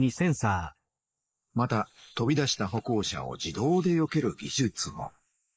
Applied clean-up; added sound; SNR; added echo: neural mask model Resemble Enhance denoiser.